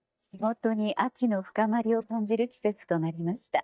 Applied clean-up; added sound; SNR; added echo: neural mask model DeepFilterNet 3.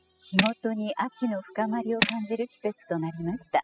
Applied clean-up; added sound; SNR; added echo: classical method spectral subtraction.